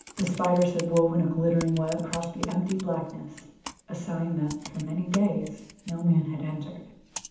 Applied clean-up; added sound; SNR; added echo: none; Computer keyboard; 15 dB; reverberation time 0.8 s.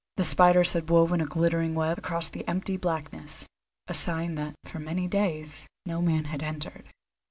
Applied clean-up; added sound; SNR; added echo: none; none; none; none.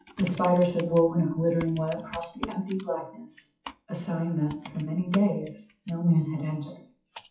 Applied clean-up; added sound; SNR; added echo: classical method WPE with log-MMSE.